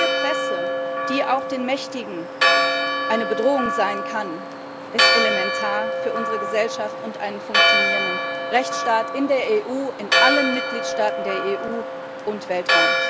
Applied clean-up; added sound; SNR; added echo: none; Church bell; -3 dB; none.